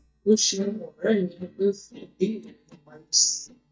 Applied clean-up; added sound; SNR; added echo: neural mask model DeepFilterNet 3.